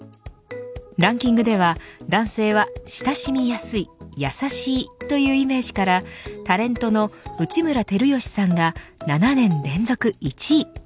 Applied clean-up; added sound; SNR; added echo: none; none; none; none.